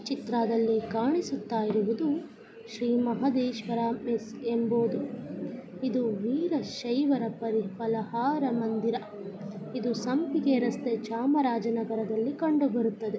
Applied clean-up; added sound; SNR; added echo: none; none; none; none.